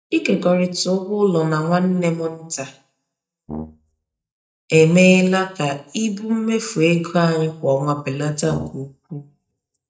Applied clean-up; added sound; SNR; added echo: neural mask model DeepFilterNet 3.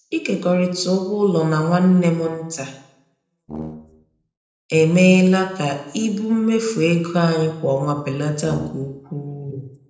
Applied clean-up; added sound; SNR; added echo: neural separator model SepFormer DNS4.